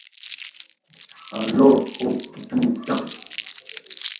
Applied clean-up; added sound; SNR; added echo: none; Crumpling, crinkling; 7 dB; reverberation time 0.7 s.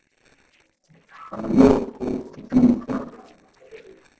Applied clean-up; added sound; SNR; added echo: neural separator model SepFormer DNS4.